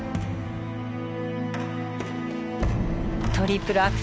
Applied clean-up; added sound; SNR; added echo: none; none; none; none.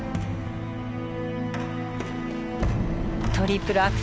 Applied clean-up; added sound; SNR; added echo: none; Zipper (clothing); 15 dB; none.